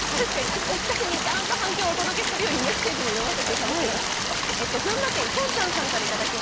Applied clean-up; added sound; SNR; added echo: none; Stream; -3 dB; none.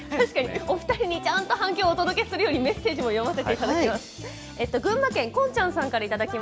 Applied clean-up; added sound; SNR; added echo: none; none; none; none.